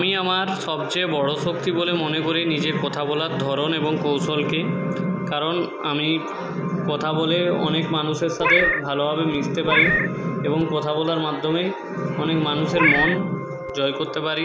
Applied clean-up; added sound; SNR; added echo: none; Meow; 1 dB; none.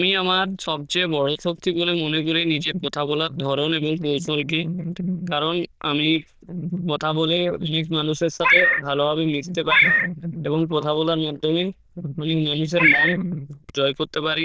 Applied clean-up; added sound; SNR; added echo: neural diffusion model UNIVERSE++.